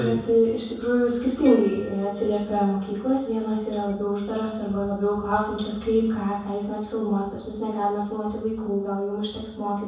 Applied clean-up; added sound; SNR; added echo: none; Harp; 19 dB; reverberation time 0.7 s.